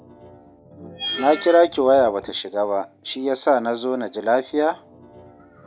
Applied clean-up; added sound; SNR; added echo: none; Screech; 16 dB; none.